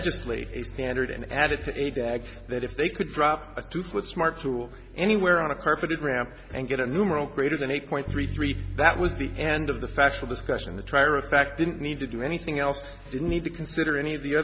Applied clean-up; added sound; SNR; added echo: none; Bass guitar; 12 dB; none.